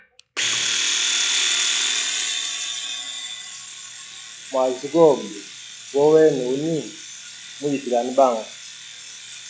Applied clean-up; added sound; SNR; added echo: classical method log-MMSE.